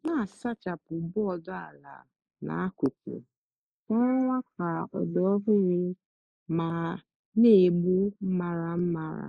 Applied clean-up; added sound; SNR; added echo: neural mask model Resemble Enhance denoiser.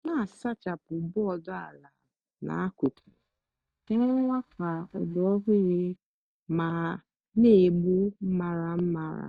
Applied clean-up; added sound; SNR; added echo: neural mask model DeepFilterNet 3.